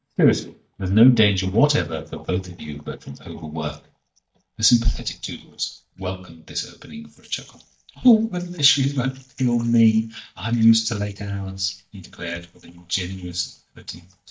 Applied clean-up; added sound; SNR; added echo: neural mask model DeepFilterNet 3.